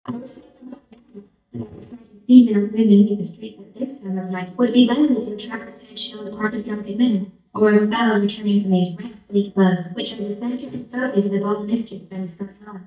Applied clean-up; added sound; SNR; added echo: neural mask model DeepFilterNet 3.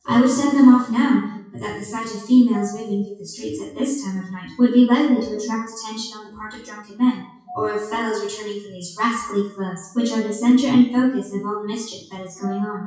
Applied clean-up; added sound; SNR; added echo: classical method WPE with log-MMSE.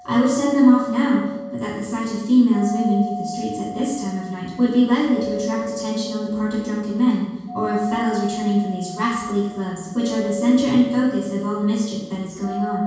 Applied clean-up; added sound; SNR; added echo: none; Doorbell; 11 dB; reverberation time 1.2 s.